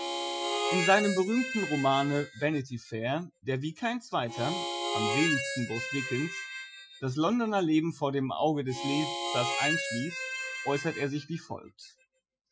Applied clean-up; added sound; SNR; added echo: classical method Wiener filter.